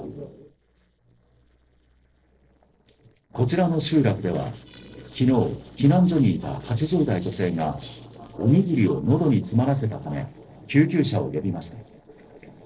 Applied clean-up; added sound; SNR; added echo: neural separator model SepFormer DNS4.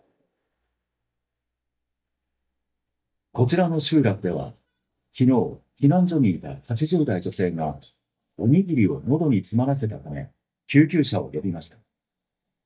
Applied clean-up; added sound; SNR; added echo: neural mask model DeepFilterNet 3.